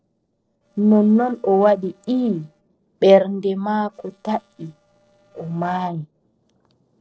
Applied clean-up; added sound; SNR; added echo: neural separator model SepFormer DNS4.